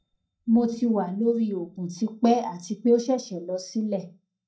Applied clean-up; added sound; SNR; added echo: neural mask model DeepFilterNet 3.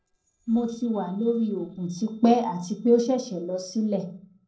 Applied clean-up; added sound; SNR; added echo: neural separator model SepFormer DNS4.